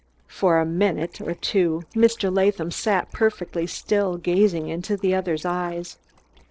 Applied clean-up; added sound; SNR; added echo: neural separator model SepFormer DNS4.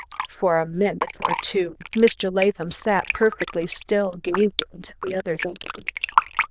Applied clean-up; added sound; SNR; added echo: neural diffusion model UNIVERSE++.